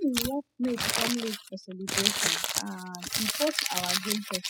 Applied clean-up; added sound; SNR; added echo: classical method spectral subtraction.